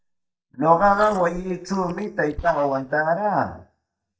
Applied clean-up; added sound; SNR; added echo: neural mask model DeepFilterNet 3.